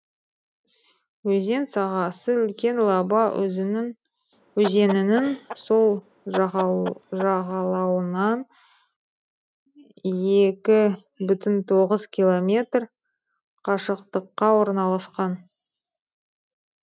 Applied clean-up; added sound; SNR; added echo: none; Chicken, rooster; 13 dB; none.